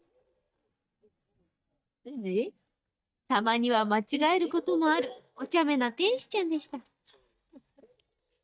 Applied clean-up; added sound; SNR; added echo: neural mask model DeepFilterNet 3.